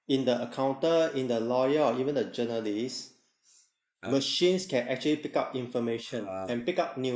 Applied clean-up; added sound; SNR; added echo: neural mask model Resemble Enhance denoiser.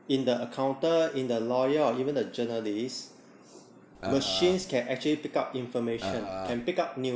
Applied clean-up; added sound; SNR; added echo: none; Burping, eructation; 7 dB; none.